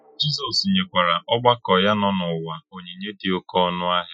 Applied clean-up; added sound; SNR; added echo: classical method Wiener filter.